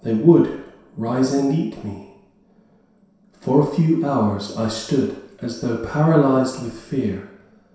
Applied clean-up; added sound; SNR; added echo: none; none; none; reverberation time 0.7 s.